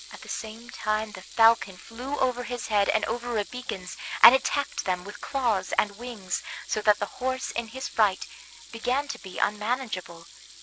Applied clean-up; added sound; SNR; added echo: none; Sink (filling or washing) / Water tap, faucet; 19 dB; none.